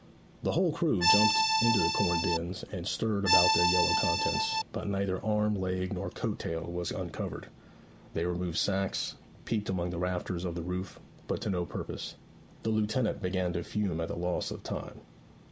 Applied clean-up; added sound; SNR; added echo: none; Accordion; -4 dB; none.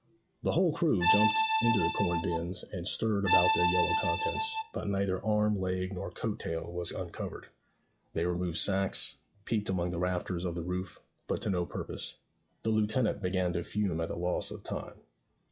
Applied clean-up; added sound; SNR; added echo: classical method log-MMSE.